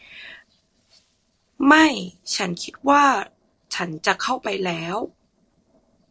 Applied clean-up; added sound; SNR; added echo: neural separator model SepFormer DNS4.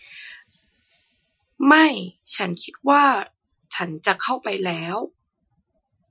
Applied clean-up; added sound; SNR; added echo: classical method Wiener filter.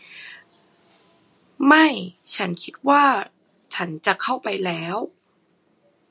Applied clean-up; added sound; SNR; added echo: none; none; none; none.